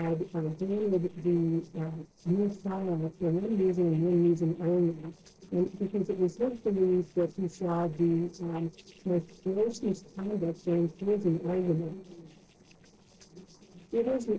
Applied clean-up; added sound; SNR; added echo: neural separator model SepFormer DNS4.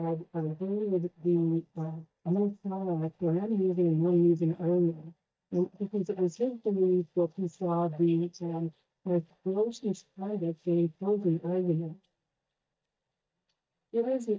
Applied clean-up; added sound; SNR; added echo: neural mask model DeepFilterNet 3.